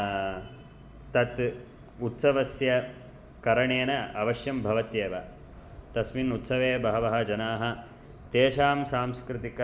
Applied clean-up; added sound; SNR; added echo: none; none; none; none.